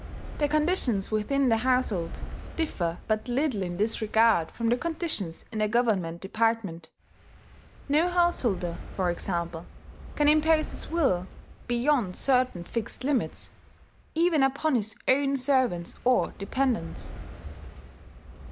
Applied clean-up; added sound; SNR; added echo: none; Fire; 13 dB; none.